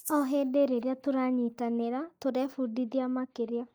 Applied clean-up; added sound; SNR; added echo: neural mask model DeepFilterNet 3.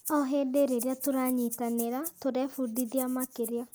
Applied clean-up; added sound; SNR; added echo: neural mask model Resemble Enhance denoiser.